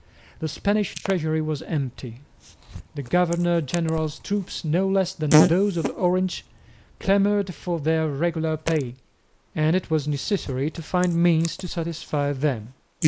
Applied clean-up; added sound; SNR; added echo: neural mask model Resemble Enhance denoiser.